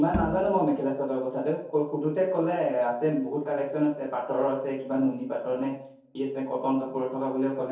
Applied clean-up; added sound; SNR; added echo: none; Bowed string instrument; 8 dB; reverberation time 0.6 s.